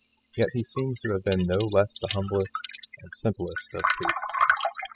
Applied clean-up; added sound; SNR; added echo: classical method spectral subtraction.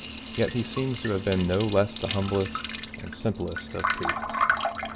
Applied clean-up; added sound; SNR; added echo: none; Liquid; 3 dB; none.